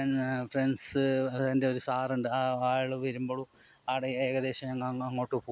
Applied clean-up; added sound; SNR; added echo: none; none; none; none.